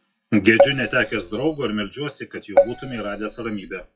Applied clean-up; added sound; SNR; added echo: classical method WPE with log-MMSE.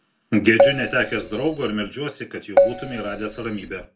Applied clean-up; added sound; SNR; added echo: none; Keyboard (musical); -2 dB; reverberation time 0.2 s.